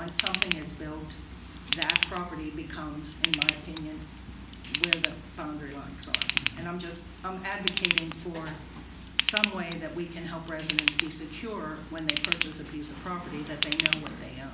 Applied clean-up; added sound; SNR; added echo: none; Ratchet, pawl / Tools; -4 dB; none.